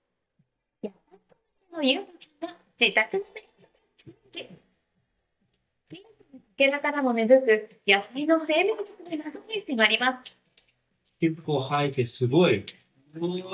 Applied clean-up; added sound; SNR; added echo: neural mask model DeepFilterNet 3.